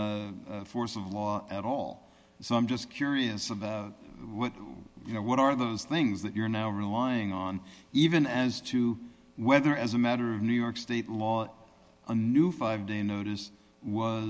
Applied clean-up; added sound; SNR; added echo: none; none; none; none.